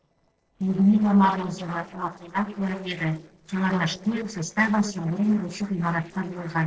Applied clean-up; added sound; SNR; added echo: neural separator model SepFormer DNS4.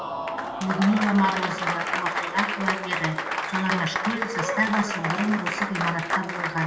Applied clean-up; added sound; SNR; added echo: none; Applause; 2 dB; reverberation time 2.5 s.